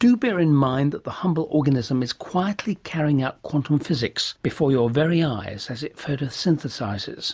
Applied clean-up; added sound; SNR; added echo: none; none; none; none.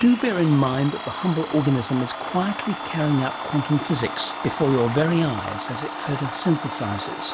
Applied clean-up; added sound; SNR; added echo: none; Domestic sounds, home sounds; 8 dB; none.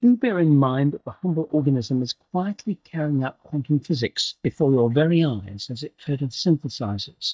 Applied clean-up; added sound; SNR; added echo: neural mask model DeepFilterNet 3.